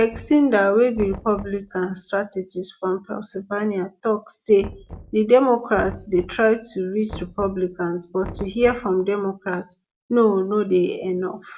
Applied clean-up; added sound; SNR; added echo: none; Knock; 20 dB; none.